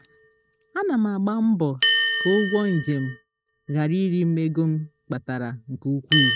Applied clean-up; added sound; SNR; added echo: neural mask model RNNoise.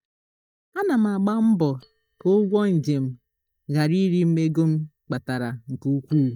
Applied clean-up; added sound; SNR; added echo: neural mask model DeepFilterNet 3.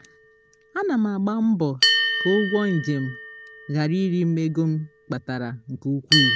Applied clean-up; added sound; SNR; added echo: none; Bell; 3 dB; none.